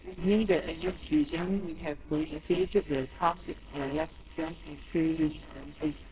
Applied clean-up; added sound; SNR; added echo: neural separator model SepFormer WHAMR!.